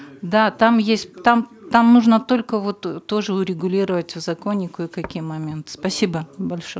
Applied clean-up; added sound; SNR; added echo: none; none; none; none.